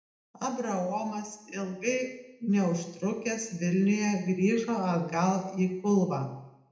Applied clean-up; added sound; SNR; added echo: none; none; none; reverberation time 0.8 s.